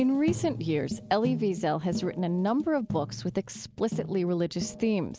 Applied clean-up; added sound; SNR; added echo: none; none; none; none.